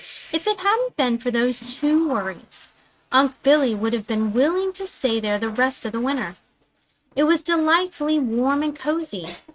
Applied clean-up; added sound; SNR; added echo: neural mask model RNNoise.